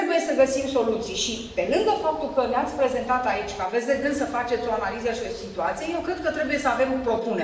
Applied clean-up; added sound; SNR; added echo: none; Boat, Water vehicle; 20 dB; reverberation time 0.9 s.